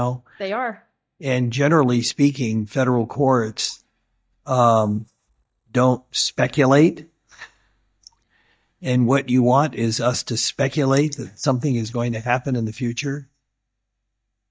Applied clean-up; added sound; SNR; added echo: neural mask model DeepFilterNet 3.